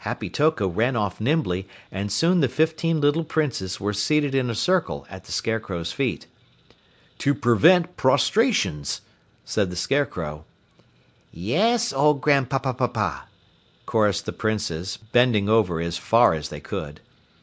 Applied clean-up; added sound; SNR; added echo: none; none; none; none.